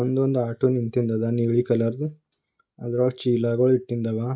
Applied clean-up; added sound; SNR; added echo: none; none; none; none.